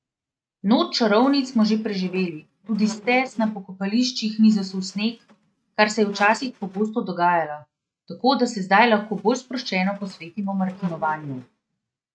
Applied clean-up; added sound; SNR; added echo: neural mask model RNNoise.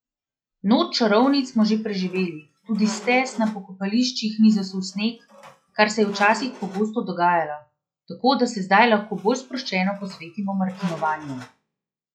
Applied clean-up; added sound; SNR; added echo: classical method log-MMSE.